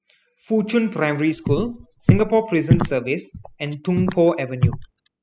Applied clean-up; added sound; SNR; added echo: classical method spectral subtraction.